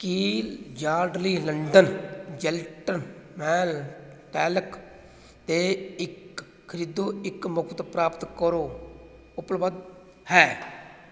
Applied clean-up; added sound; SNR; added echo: none; none; none; none.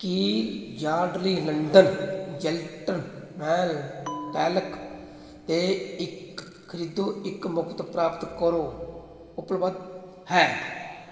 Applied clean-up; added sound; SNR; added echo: none; Bell; 16 dB; reverberation time 2.2 s.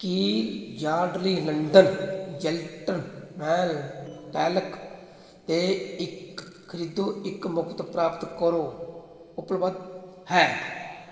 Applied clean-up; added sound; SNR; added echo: neural separator model SepFormer DNS4.